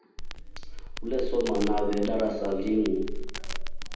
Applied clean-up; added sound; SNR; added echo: none; Crackle; 1 dB; reverberation time 0.8 s.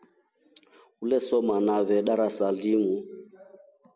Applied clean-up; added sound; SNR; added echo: none; none; none; none.